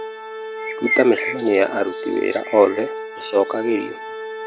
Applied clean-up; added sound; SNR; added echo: none; Organ + Bird; 7 dB; none.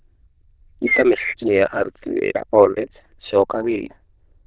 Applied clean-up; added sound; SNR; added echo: neural diffusion model UNIVERSE++.